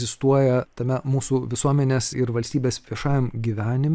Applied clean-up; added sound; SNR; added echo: none; none; none; none.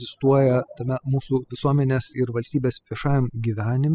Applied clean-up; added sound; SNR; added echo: classical method spectral subtraction.